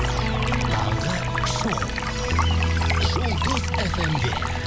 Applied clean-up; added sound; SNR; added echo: none; Stream + Liquid; 5 dB; none.